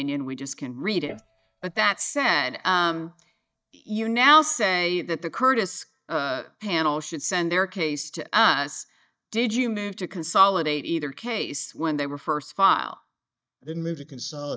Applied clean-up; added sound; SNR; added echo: neural mask model DeepFilterNet 3.